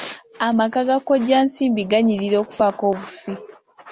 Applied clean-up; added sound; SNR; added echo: none; none; none; none.